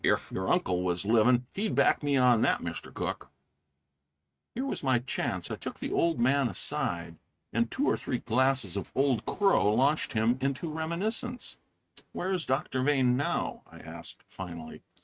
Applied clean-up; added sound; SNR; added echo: neural mask model RNNoise.